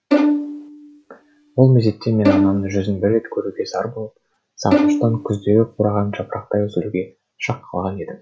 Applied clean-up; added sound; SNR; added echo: none; Bowed string instrument; 2 dB; none.